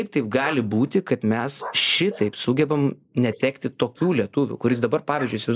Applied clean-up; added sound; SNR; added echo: neural mask model Resemble Enhance denoiser.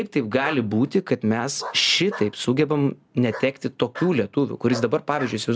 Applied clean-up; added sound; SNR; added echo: none; Bark; 17 dB; none.